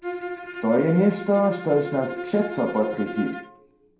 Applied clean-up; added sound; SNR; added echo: none; Bowed string instrument; 10 dB; reverberation time 0.5 s.